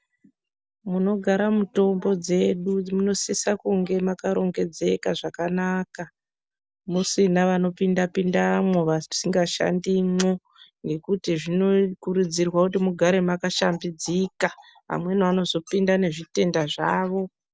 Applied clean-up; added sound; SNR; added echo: none; none; none; none.